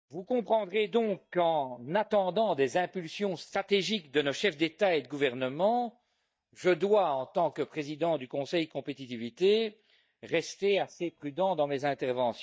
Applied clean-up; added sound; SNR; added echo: neural mask model DeepFilterNet 3.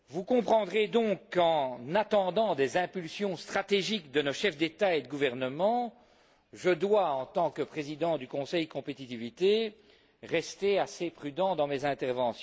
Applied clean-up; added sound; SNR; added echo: none; none; none; none.